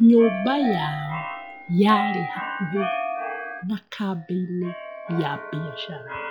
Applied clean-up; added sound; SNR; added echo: classical method log-MMSE.